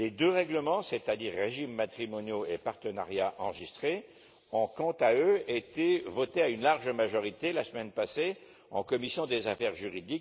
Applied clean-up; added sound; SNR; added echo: none; none; none; none.